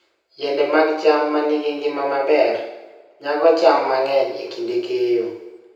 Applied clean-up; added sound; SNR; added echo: none; none; none; reverberation time 0.9 s.